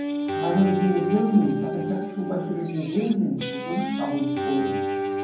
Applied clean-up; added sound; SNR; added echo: none; Guitar; 3 dB; reverberation time 1.2 s.